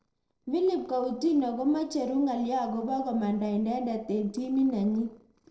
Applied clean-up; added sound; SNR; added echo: neural separator model SepFormer DNS4.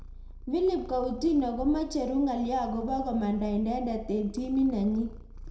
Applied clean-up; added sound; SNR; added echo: none; Purr; 14 dB; reverberation time 0.6 s.